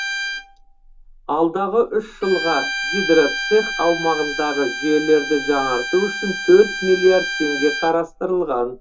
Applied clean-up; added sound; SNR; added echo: none; Bowed string instrument; 7 dB; reverberation time 0.2 s.